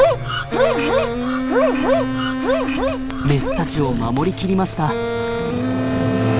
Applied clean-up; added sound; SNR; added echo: none; Wind instrument, woodwind instrument; 4 dB; none.